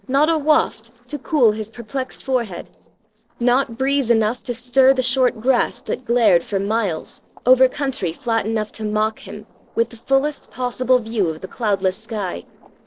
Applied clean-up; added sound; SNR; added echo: neural separator model SepFormer DNS4.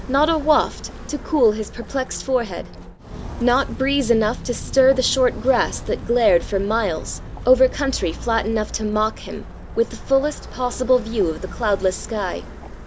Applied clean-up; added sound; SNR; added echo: none; Walk, footsteps; 12 dB; none.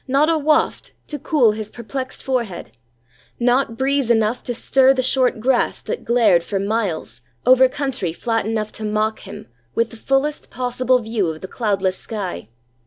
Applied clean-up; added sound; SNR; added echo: none; none; none; none.